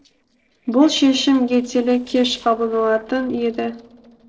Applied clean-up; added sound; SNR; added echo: neural separator model SepFormer DNS4.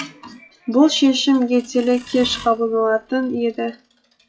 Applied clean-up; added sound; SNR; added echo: classical method WPE with log-MMSE.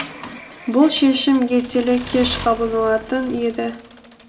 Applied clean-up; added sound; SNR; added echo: none; Accelerating, revving, vroom / Mechanisms; 16 dB; reverberation time 1.3 s.